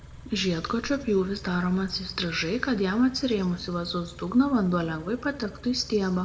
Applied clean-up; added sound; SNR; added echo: none; Idling / Car; 18 dB; reverberation time 1.3 s.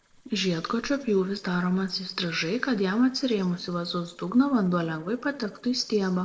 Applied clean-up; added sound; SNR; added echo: neural separator model SepFormer DNS4.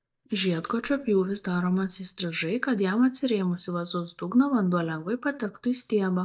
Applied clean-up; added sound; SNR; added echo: neural mask model DeepFilterNet 3.